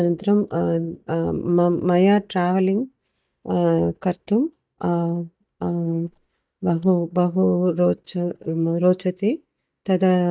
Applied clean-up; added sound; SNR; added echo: neural mask model DeepFilterNet 3.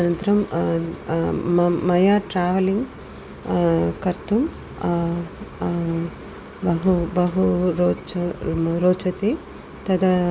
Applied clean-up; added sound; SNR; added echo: none; none; none; none.